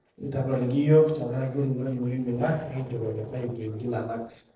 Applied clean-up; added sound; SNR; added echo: neural separator model SepFormer DNS4.